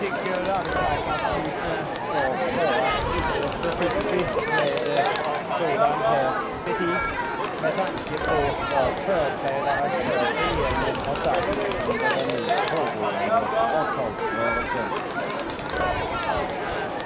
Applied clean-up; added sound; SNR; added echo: none; Crowd; -4 dB; none.